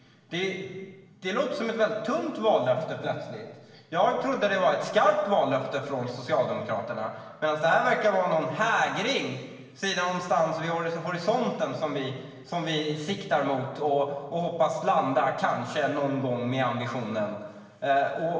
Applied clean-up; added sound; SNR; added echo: none; none; none; reverberation time 1.2 s.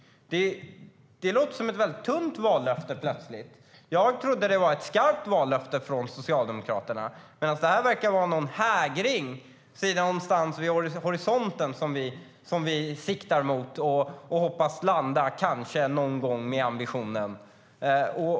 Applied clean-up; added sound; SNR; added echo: none; none; none; none.